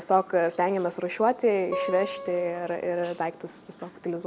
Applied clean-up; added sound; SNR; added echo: none; Acoustic guitar; 9 dB; none.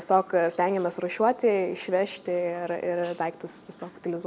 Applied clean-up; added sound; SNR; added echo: none; none; none; none.